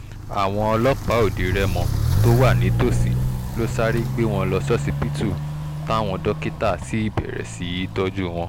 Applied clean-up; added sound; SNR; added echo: none; Walk, footsteps; 0 dB; none.